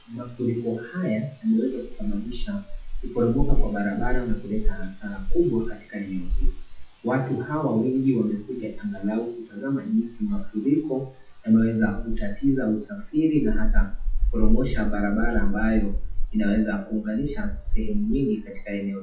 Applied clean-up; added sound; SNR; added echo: classical method WPE with log-MMSE.